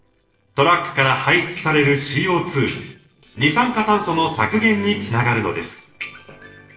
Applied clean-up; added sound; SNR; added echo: neural separator model SepFormer DNS4.